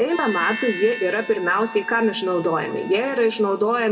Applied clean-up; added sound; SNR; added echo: none; Harmonica; 13 dB; reverberation time 0.9 s.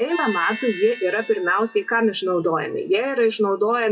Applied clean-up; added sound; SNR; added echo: classical method WPE with log-MMSE.